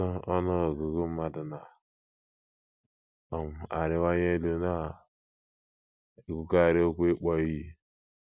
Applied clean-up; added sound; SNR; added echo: none; none; none; none.